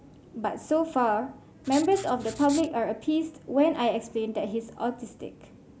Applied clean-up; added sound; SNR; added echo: none; Writing; 14 dB; none.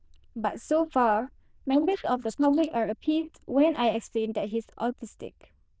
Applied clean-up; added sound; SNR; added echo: neural diffusion model UNIVERSE++.